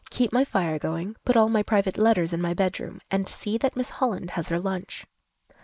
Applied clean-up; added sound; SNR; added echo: neural mask model Resemble Enhance denoiser.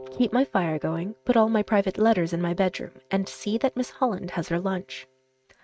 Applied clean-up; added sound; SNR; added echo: neural mask model RNNoise.